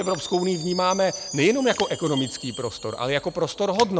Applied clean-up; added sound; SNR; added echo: none; Raindrop + Chime; 12 dB; none.